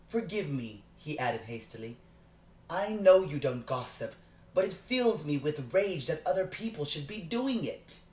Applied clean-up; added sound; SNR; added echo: none; none; none; none.